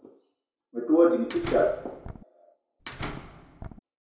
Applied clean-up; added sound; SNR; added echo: none; Slam; 11 dB; reverberation time 0.6 s.